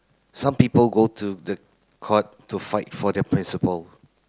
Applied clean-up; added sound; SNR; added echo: none; none; none; none.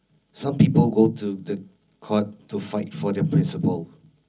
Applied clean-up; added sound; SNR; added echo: none; none; none; reverberation time 0.4 s.